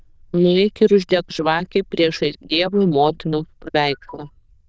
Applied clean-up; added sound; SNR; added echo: neural diffusion model UNIVERSE++.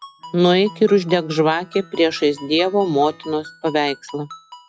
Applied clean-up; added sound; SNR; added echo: classical method log-MMSE.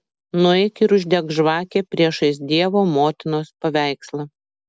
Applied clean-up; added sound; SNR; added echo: none; none; none; none.